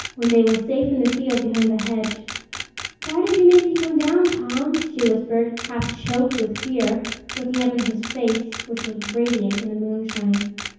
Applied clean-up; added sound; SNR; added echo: none; Camera; 12 dB; reverberation time 0.9 s.